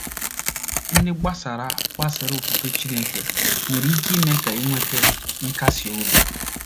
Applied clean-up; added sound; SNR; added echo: none; Tearing; -3 dB; none.